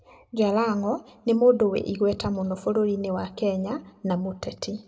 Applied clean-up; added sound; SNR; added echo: none; none; none; reverberation time 0.8 s.